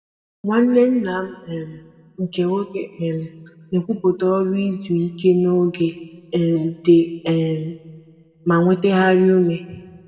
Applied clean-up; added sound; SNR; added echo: none; none; none; reverberation time 1.3 s.